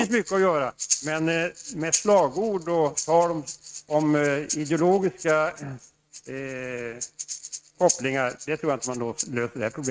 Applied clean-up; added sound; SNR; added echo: neural mask model RNNoise.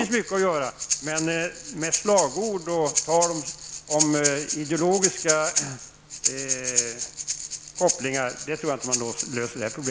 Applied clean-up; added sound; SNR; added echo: none; Breathing; 3 dB; none.